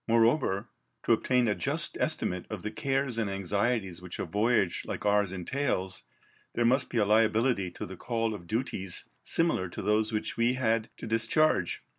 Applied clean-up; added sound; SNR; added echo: none; none; none; none.